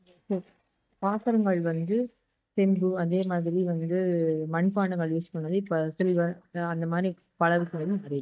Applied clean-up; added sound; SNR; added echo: neural mask model DeepFilterNet 3.